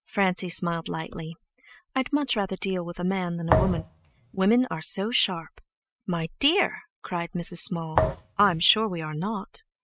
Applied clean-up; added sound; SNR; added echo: neural mask model RNNoise.